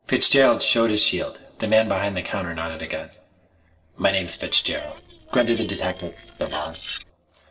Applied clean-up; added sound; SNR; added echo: neural separator model SepFormer DNS4.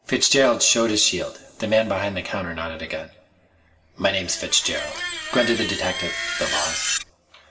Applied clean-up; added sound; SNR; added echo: none; Screech; 5 dB; reverberation time 1.9 s.